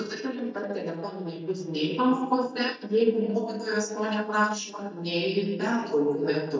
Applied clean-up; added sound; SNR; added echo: neural mask model DeepFilterNet 3.